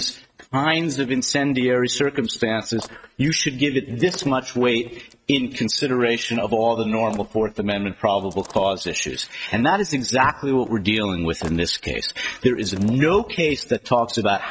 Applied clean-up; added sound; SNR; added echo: neural mask model RNNoise.